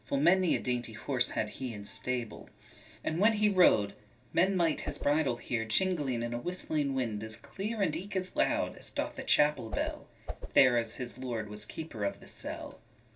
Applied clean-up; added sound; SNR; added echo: none; Whoosh, swoosh, swish; 7 dB; reverberation time 0.2 s.